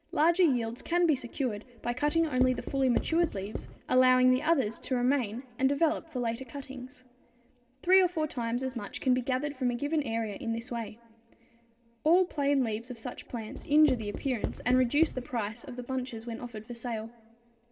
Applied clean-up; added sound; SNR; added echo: none; Writing; 8 dB; reverberation time 2.1 s.